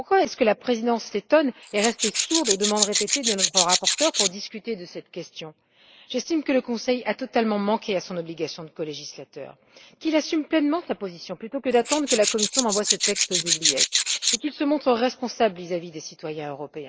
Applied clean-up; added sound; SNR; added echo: neural mask model Resemble Enhance denoiser.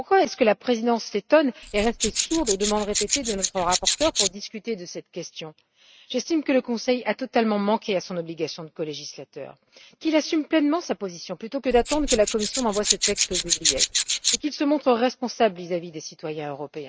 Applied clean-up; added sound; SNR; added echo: neural mask model RNNoise.